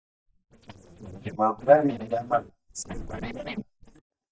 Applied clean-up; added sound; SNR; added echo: neural mask model DeepFilterNet 3.